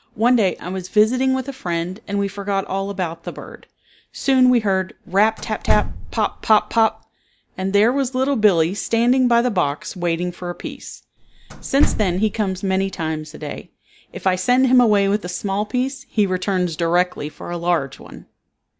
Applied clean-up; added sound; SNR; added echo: none; Slam; 4 dB; none.